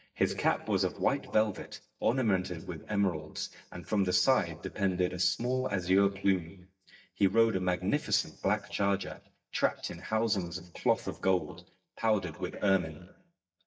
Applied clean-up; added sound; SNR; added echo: neural mask model DeepFilterNet 3.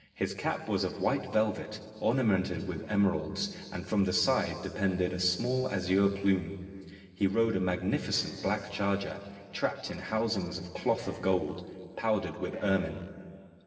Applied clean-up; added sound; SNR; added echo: neural separator model SepFormer DNS4.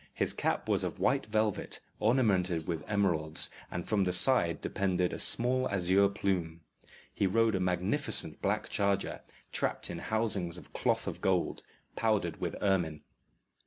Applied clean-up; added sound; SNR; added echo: none; none; none; none.